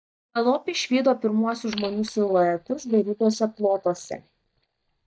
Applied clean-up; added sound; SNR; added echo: neural mask model DeepFilterNet 3.